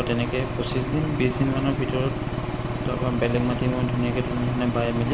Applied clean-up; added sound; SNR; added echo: none; Engine / Aircraft; 2 dB; none.